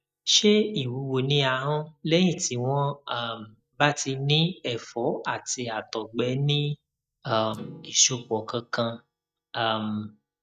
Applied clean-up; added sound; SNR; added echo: neural mask model DeepFilterNet 3.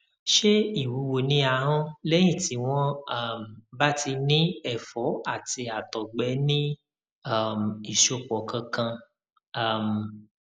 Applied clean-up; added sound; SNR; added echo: none; none; none; none.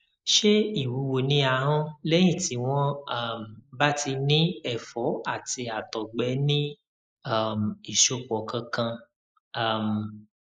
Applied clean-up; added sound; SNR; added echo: neural mask model Resemble Enhance denoiser.